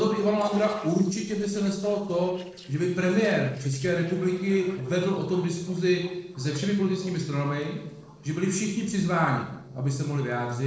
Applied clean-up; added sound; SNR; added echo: neural separator model SepFormer DNS4.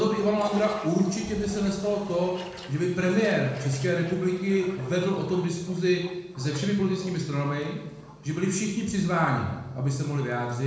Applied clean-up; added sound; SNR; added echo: none; Toilet flush; 19 dB; reverberation time 0.9 s.